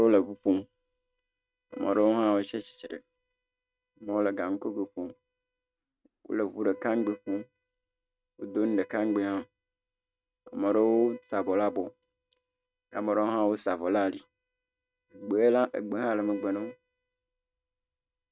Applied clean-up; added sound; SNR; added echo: neural mask model RNNoise.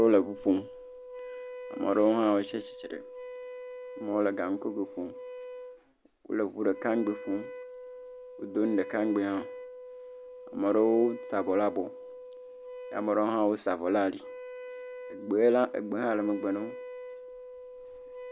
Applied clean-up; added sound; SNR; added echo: none; Wind instrument, woodwind instrument; 13 dB; none.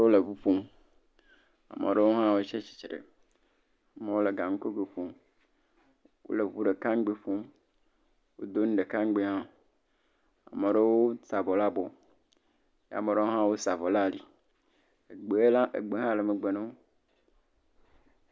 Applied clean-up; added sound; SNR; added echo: none; none; none; none.